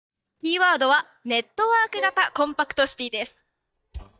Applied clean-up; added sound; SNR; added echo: neural mask model DeepFilterNet 3.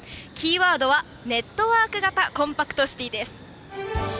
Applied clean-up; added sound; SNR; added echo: none; none; none; none.